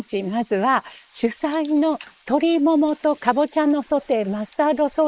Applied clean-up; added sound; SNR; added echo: neural mask model Resemble Enhance denoiser.